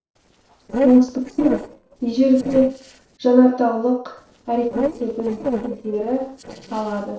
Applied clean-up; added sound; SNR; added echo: neural separator model SepFormer DNS4.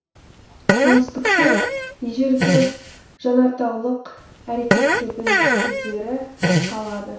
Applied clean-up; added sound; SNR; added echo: none; Fart; -2 dB; reverberation time 0.6 s.